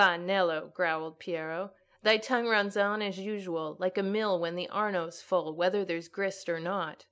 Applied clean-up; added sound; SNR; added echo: none; none; none; none.